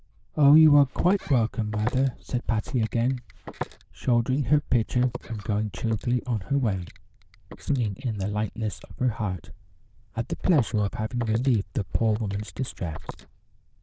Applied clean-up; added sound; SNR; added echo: neural diffusion model UNIVERSE++.